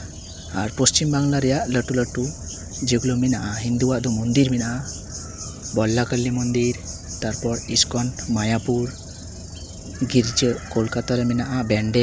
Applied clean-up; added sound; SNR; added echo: none; Car; 15 dB; none.